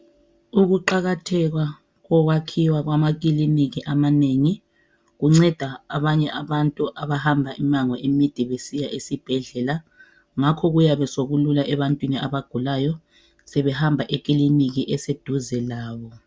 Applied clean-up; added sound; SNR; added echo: none; none; none; none.